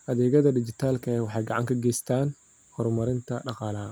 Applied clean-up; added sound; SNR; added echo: none; none; none; none.